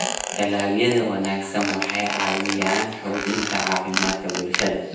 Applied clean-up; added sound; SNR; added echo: none; Squeak; 4 dB; reverberation time 0.9 s.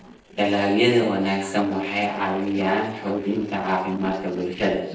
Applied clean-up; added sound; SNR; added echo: neural separator model SepFormer DNS4.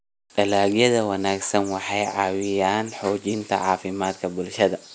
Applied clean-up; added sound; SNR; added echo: none; none; none; none.